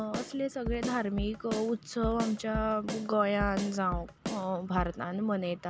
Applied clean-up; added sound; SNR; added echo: none; Drum kit; 8 dB; none.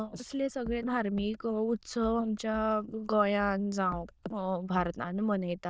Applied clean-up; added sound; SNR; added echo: neural diffusion model UNIVERSE++.